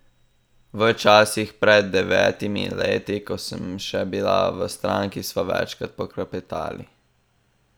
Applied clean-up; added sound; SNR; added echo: none; none; none; none.